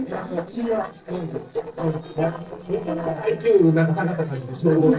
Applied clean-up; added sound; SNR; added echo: neural separator model SepFormer DNS4.